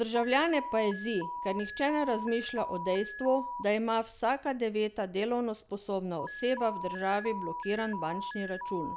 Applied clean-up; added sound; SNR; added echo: none; Alarm; 9 dB; none.